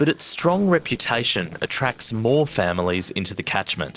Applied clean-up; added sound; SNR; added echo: neural separator model SepFormer DNS4.